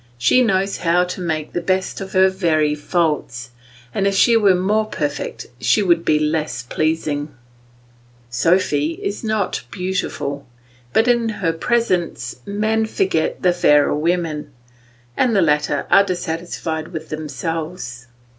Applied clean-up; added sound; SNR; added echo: none; none; none; none.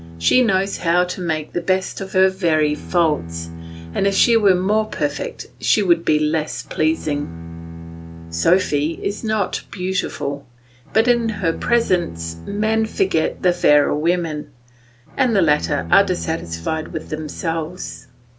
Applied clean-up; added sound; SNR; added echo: none; Bowed string instrument; 15 dB; none.